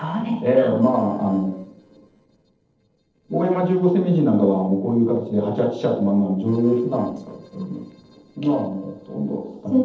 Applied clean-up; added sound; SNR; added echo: neural separator model SepFormer DNS4.